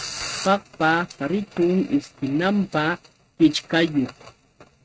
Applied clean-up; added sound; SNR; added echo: neural mask model RNNoise.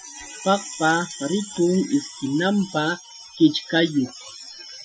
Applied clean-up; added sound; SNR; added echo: classical method Wiener filter.